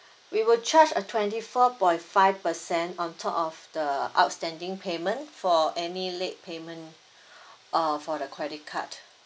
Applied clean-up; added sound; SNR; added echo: none; none; none; none.